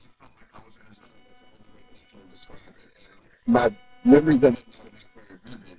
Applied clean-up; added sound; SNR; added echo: neural separator model SepFormer WHAMR!.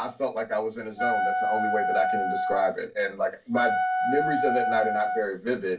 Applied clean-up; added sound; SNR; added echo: none; Wind instrument, woodwind instrument; -1 dB; reverberation time 0.2 s.